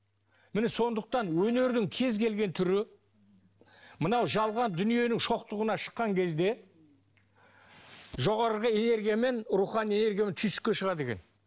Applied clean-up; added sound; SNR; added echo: neural separator model SepFormer DNS4.